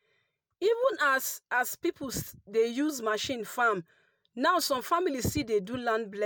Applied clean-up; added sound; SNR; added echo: none; none; none; none.